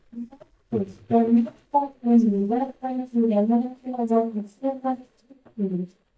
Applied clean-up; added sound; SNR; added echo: neural mask model DeepFilterNet 3.